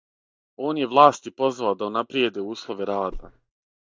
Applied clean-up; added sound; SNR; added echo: neural mask model DeepFilterNet 3.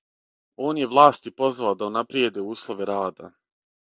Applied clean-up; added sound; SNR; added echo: none; none; none; none.